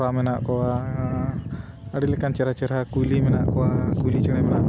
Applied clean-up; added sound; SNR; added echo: none; none; none; none.